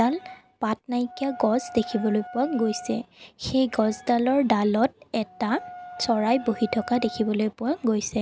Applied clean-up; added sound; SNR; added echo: none; Wind instrument, woodwind instrument; 17 dB; none.